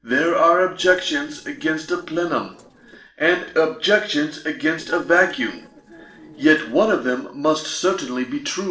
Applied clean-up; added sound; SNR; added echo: neural separator model SepFormer DNS4.